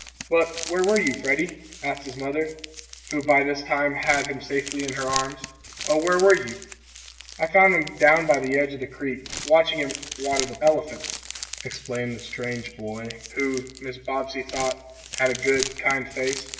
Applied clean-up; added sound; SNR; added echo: none; Crumpling, crinkling; 13 dB; reverberation time 0.8 s.